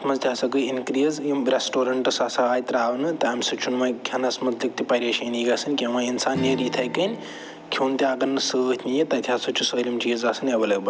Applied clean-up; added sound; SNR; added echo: none; Strum; 19 dB; none.